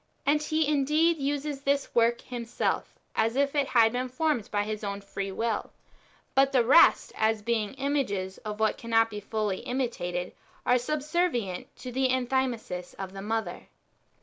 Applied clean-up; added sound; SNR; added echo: none; none; none; none.